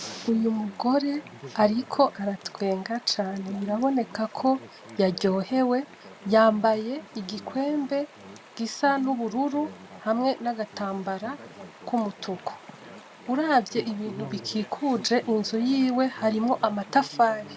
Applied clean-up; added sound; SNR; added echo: none; Chatter / Stream; 18 dB; none.